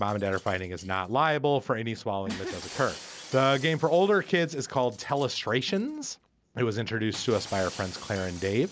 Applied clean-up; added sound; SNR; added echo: none; Shatter; 19 dB; none.